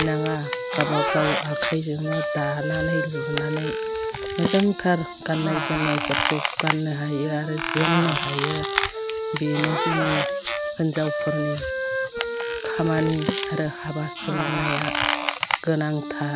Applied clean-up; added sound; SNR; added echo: none; Wind instrument, woodwind instrument + Squeak; 0 dB; none.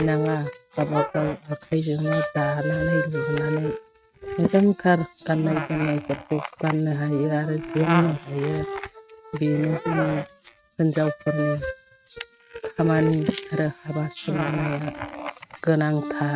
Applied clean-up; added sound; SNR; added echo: neural mask model RNNoise.